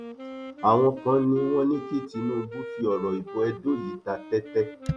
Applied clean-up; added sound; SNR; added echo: none; Wind instrument, woodwind instrument; 13 dB; none.